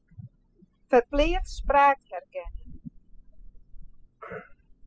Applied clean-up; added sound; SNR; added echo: classical method spectral subtraction.